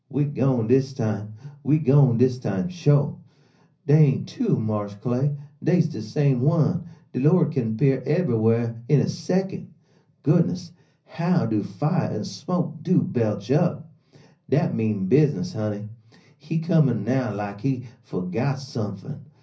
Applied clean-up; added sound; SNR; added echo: none; none; none; reverberation time 0.5 s.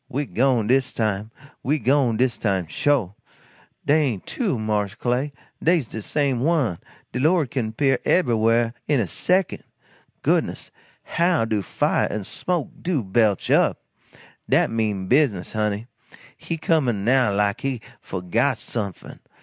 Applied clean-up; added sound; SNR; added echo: none; none; none; none.